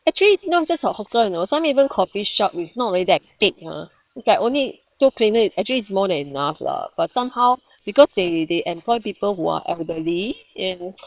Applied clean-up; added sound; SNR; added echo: neural separator model SepFormer WHAM!.